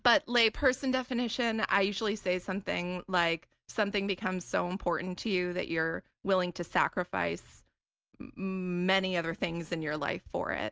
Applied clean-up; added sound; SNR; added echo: none; none; none; none.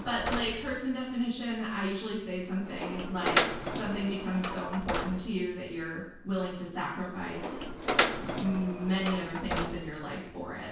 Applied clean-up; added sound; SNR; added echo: none; Door; 1 dB; reverberation time 0.6 s.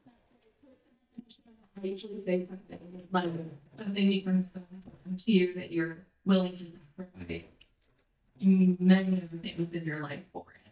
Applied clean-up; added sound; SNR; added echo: neural mask model DeepFilterNet 3.